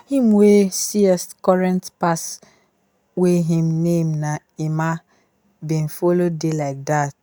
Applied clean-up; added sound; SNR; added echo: none; none; none; none.